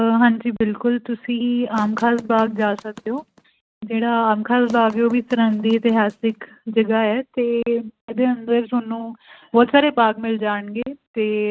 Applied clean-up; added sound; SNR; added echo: neural mask model RNNoise.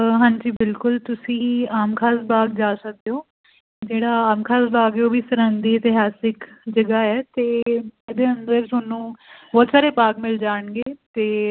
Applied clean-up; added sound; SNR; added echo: none; none; none; none.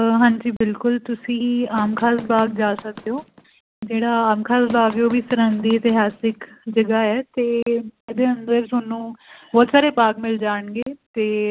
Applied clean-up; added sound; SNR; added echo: none; Run; 18 dB; none.